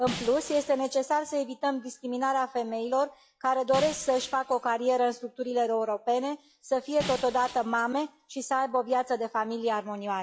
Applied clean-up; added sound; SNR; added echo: classical method log-MMSE.